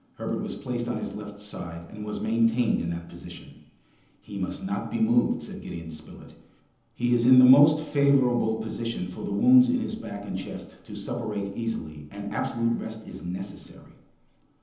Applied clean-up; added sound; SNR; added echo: none; none; none; reverberation time 0.9 s.